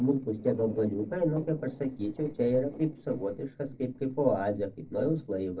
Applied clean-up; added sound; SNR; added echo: neural separator model SepFormer DNS4.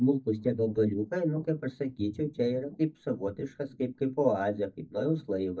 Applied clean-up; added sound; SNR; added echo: neural mask model DeepFilterNet 3.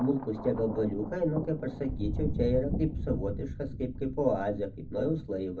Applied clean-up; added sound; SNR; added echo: none; Thunder; 5 dB; reverberation time 0.4 s.